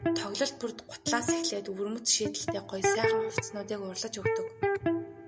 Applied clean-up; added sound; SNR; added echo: none; Electric guitar; -2 dB; none.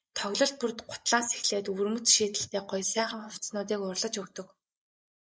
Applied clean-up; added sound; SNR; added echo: neural mask model Resemble Enhance denoiser.